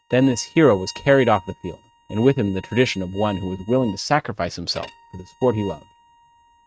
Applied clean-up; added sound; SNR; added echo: neural mask model RNNoise.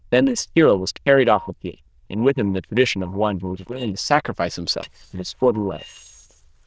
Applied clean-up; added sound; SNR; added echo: neural diffusion model UNIVERSE++.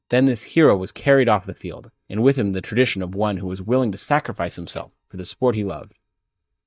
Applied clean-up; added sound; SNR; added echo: neural mask model DeepFilterNet 3.